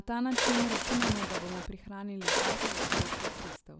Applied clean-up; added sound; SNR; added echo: none; Bird; -5 dB; none.